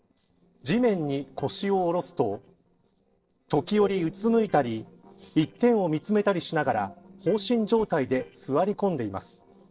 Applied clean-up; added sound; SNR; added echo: neural separator model SepFormer DNS4.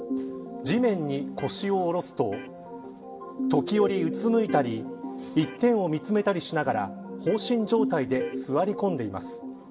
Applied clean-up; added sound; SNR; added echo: none; Electric guitar; 16 dB; reverberation time 0.3 s.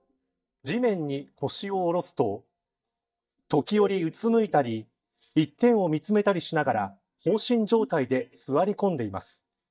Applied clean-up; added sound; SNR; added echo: neural mask model DeepFilterNet 3.